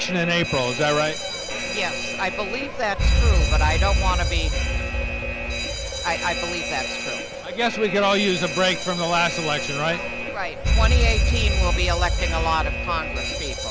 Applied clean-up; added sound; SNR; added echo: none; Alarm; -2 dB; none.